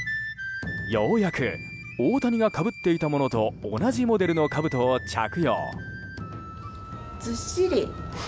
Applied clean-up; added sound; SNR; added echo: none; none; none; none.